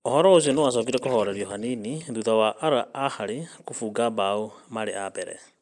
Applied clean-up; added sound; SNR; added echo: neural mask model Resemble Enhance denoiser.